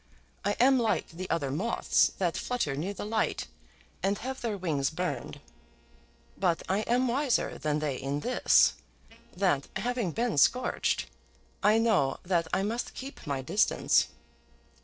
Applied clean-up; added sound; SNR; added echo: neural separator model SepFormer DNS4.